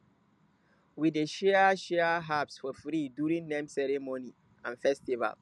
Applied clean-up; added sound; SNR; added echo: none; none; none; none.